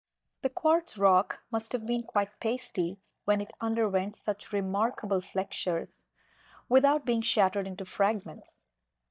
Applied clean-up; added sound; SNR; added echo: neural mask model DeepFilterNet 3.